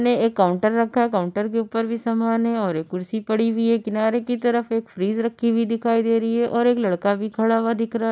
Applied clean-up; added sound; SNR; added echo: none; none; none; none.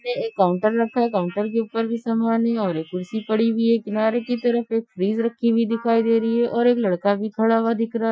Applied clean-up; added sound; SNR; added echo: classical method Wiener filter.